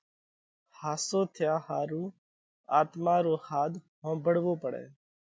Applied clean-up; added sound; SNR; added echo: none; none; none; none.